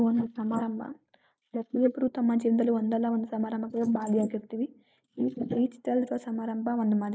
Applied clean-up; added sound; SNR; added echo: neural mask model Resemble Enhance denoiser.